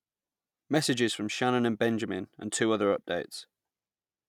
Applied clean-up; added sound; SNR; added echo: none; none; none; none.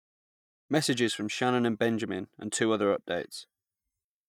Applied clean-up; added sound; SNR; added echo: neural mask model DeepFilterNet 3.